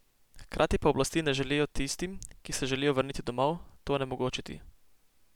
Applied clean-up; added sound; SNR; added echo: none; none; none; none.